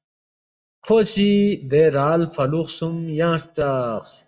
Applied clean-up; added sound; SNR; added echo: neural mask model DeepFilterNet 3.